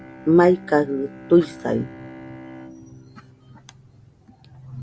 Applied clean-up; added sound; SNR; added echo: none; Bowed string instrument; 19 dB; none.